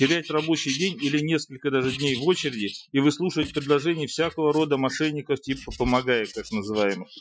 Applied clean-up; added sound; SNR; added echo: classical method Wiener filter.